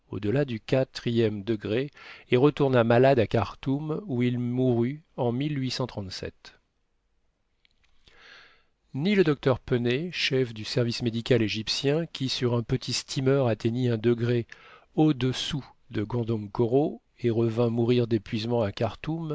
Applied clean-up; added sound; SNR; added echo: none; none; none; none.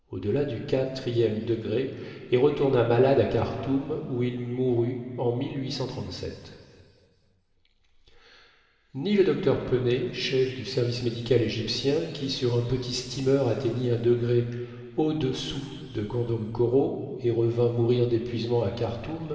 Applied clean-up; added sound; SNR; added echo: none; none; none; reverberation time 2.3 s.